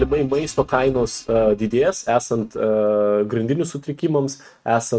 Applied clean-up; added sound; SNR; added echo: neural mask model RNNoise.